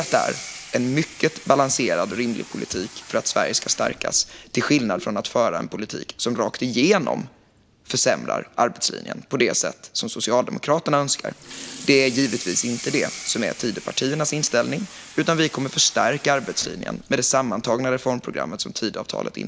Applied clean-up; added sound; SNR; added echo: none; Sink (filling or washing) / Water tap, faucet; 18 dB; none.